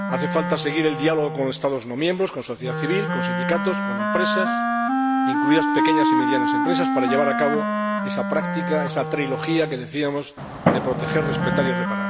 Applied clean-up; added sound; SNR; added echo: none; Fireworks + Wind instrument, woodwind instrument; -2 dB; none.